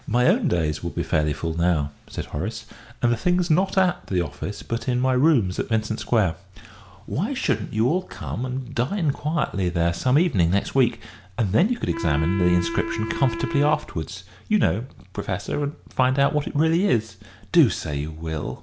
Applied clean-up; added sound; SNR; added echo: none; Wind instrument, woodwind instrument; 8 dB; none.